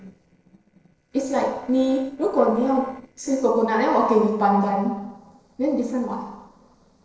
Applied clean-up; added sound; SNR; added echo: neural separator model SepFormer DNS4.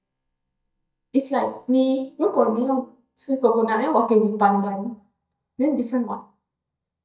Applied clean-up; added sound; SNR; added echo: neural mask model DeepFilterNet 3.